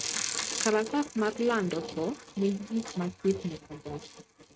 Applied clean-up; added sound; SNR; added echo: neural mask model RNNoise.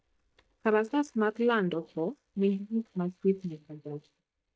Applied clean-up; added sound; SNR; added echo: neural mask model DeepFilterNet 3.